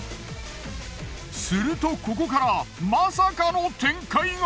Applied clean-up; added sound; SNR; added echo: none; none; none; none.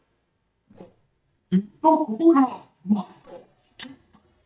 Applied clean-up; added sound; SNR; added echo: neural mask model DeepFilterNet 3.